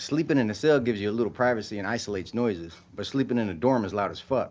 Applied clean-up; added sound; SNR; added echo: none; none; none; none.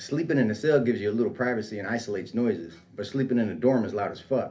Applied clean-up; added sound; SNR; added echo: none; none; none; reverberation time 0.3 s.